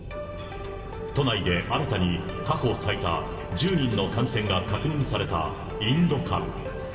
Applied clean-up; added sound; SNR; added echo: none; none; none; reverberation time 2.7 s.